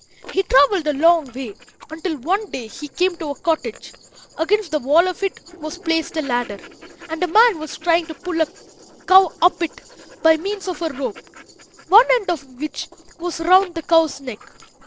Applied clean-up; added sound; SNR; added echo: neural separator model SepFormer DNS4.